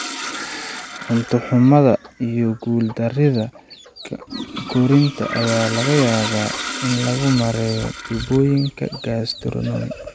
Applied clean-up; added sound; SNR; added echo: none; Toilet flush; 11 dB; none.